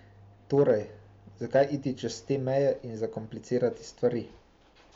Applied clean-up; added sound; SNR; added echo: none; none; none; none.